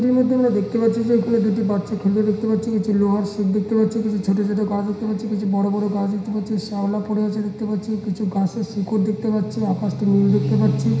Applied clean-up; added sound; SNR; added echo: none; none; none; reverberation time 0.9 s.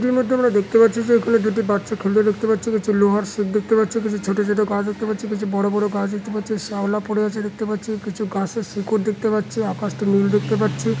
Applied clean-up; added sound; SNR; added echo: none; none; none; none.